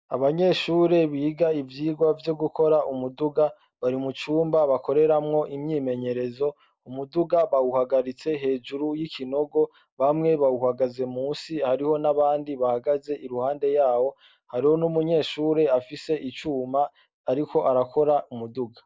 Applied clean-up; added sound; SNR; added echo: none; none; none; none.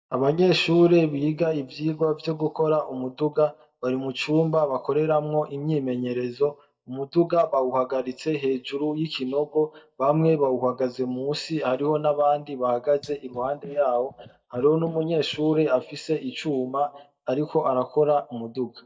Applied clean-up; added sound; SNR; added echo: neural mask model DeepFilterNet 3.